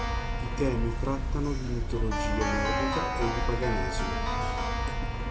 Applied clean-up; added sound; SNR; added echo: none; Keyboard (musical); -5 dB; none.